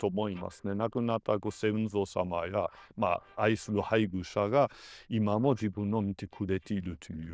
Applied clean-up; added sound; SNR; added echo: neural diffusion model UNIVERSE++.